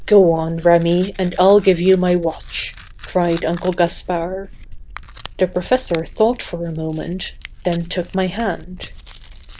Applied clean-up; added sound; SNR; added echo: none; Tearing; 16 dB; none.